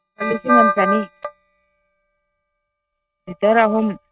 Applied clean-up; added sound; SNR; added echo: neural mask model RNNoise.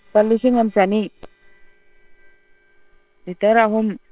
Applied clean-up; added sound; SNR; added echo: neural separator model SepFormer WHAM!.